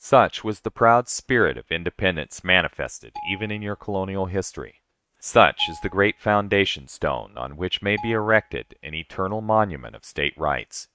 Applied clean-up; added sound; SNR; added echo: neural mask model RNNoise.